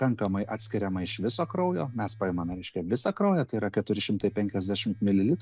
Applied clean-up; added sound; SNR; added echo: none; Domestic sounds, home sounds; 19 dB; none.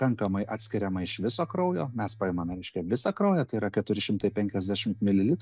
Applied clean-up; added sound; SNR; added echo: neural mask model DeepFilterNet 3.